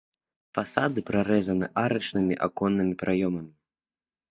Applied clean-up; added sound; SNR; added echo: neural mask model DeepFilterNet 3.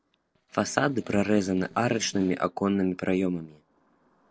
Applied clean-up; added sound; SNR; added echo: neural separator model SepFormer DNS4.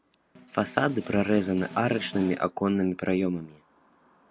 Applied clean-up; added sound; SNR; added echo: none; Snare drum; 17 dB; none.